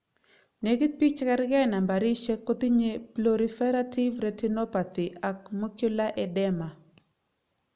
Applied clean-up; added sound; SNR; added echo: none; none; none; none.